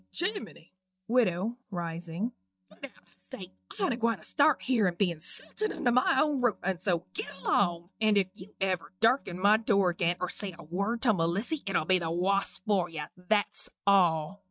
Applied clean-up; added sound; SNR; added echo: neural mask model DeepFilterNet 3.